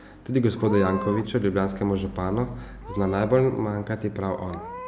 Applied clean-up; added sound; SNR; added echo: none; Meow / Purr; 15 dB; none.